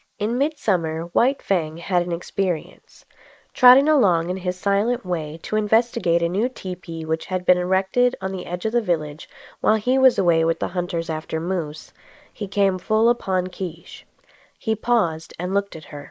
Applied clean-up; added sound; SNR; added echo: neural mask model Resemble Enhance denoiser.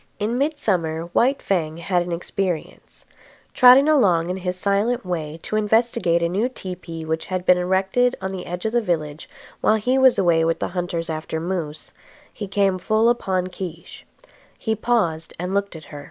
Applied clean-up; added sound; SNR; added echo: none; none; none; none.